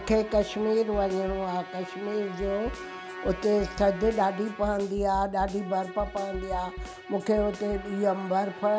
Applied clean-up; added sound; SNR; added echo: none; Snare drum + Musical instrument; 11 dB; none.